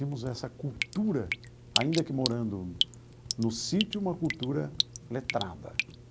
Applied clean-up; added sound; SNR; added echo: none; Drip; 4 dB; none.